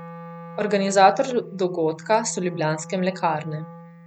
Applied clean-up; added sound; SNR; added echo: none; Wind instrument, woodwind instrument; 17 dB; none.